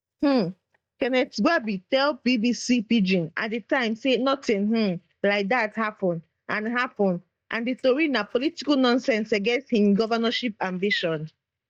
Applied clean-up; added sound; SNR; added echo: neural mask model DeepFilterNet 3.